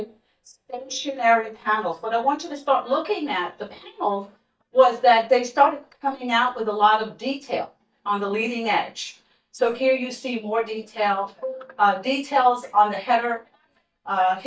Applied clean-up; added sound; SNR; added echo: neural mask model DeepFilterNet 3.